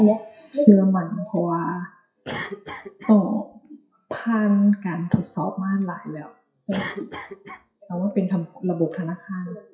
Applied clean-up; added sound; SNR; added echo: classical method WPE with log-MMSE.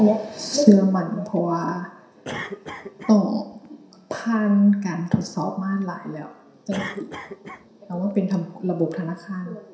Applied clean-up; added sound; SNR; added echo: none; Cough; 18 dB; reverberation time 0.6 s.